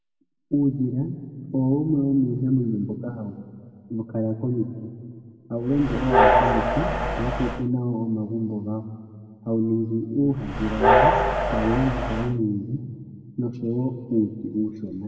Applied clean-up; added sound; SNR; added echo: none; Train; -3 dB; reverberation time 2.1 s.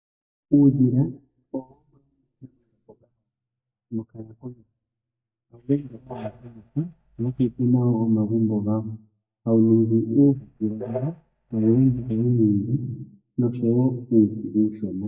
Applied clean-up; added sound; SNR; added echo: neural mask model DeepFilterNet 3.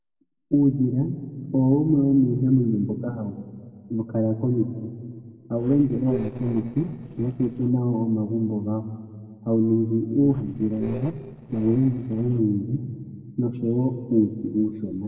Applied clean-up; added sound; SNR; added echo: neural separator model SepFormer DNS4.